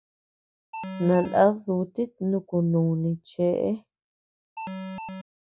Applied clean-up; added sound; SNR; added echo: none; Alarm; 8 dB; none.